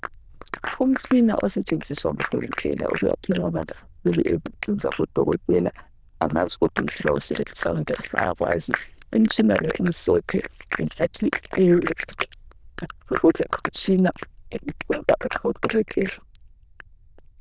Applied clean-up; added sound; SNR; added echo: neural diffusion model UNIVERSE++.